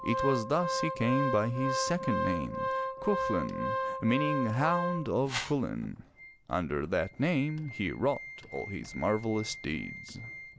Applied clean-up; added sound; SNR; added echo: none; Whoosh, swoosh, swish + Organ; 4 dB; none.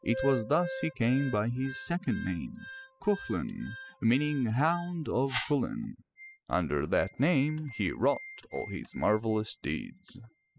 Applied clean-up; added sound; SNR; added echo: classical method spectral subtraction.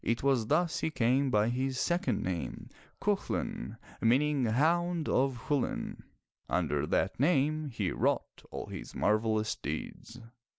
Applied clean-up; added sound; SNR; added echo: none; none; none; none.